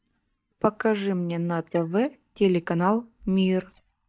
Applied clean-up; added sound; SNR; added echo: neural mask model DeepFilterNet 3.